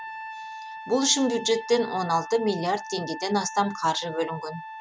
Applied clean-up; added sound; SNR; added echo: none; Trumpet; 12 dB; none.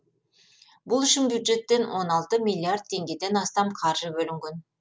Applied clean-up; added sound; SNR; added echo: none; none; none; none.